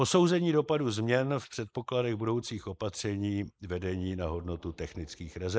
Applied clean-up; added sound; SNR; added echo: neural mask model Resemble Enhance denoiser.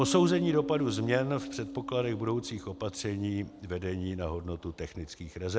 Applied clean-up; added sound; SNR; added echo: none; Bass guitar; 10 dB; none.